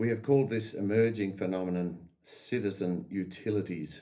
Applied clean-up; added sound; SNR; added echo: none; none; none; reverberation time 0.3 s.